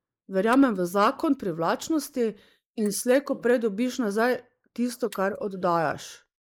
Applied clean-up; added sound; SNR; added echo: neural mask model Resemble Enhance denoiser.